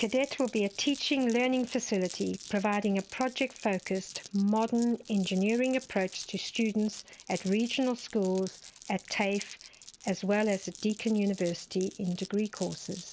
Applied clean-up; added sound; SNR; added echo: none; Glass; 19 dB; none.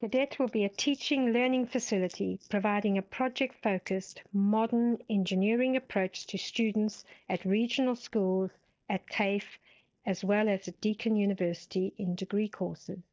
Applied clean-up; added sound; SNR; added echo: neural mask model DeepFilterNet 3.